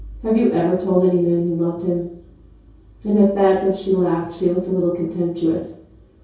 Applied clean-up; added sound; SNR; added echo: none; none; none; reverberation time 0.6 s.